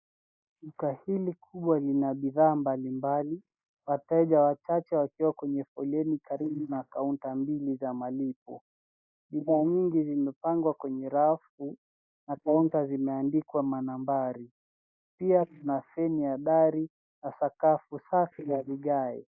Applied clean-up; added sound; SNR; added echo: neural mask model Resemble Enhance denoiser.